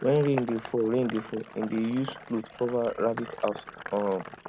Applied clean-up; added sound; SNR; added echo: none; Sink (filling or washing); 13 dB; none.